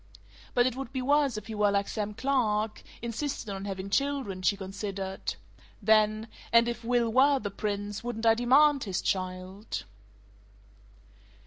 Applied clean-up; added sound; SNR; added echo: none; none; none; none.